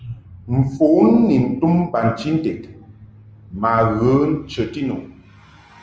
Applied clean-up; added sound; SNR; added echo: none; none; none; none.